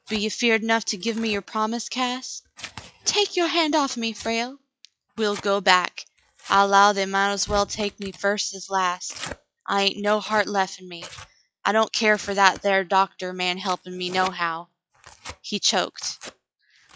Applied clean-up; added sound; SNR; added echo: classical method log-MMSE.